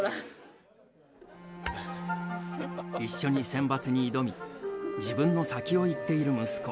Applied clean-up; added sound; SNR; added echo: none; Tap / Hammer / Glass; 20 dB; none.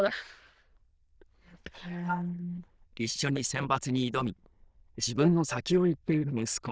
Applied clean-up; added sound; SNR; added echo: neural diffusion model UNIVERSE++.